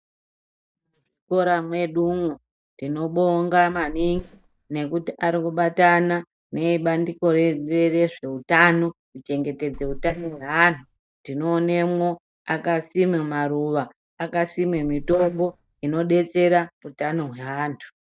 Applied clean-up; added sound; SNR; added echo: neural mask model DeepFilterNet 3.